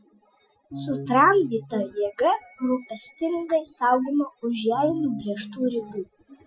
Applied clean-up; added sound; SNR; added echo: classical method Wiener filter.